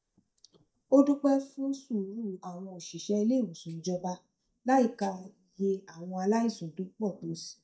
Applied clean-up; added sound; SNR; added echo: neural mask model DeepFilterNet 3.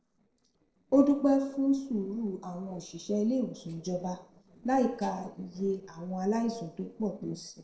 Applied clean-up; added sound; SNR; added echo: neural separator model SepFormer DNS4.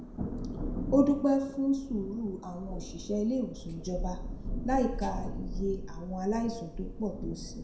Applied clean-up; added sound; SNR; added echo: none; Thunder; 6 dB; reverberation time 0.6 s.